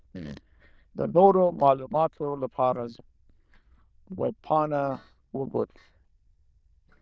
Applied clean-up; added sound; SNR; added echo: neural diffusion model UNIVERSE++.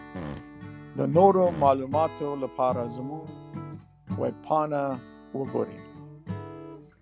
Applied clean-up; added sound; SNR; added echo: none; Fart + Acoustic guitar / Strum; 11 dB; none.